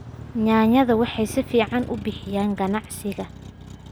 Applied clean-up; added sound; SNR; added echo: none; Motor vehicle (road); 14 dB; none.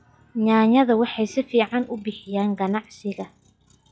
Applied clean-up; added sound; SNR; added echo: classical method log-MMSE.